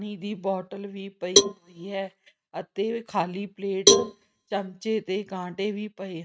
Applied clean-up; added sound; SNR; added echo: neural mask model RNNoise.